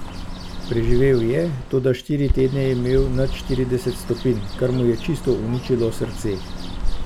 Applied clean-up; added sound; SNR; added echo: none; Bird; 4 dB; none.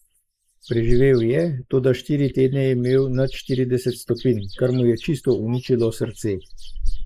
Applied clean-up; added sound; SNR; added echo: neural mask model Resemble Enhance denoiser.